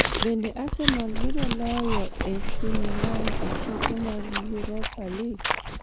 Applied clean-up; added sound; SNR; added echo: none; Chewing, mastication + Livestock, farm animals, working animals; -4 dB; none.